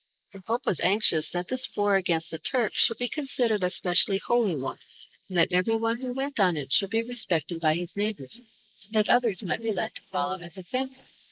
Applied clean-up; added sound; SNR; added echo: neural mask model Resemble Enhance denoiser.